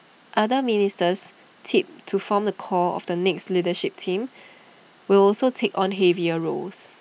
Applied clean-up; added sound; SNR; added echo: none; none; none; none.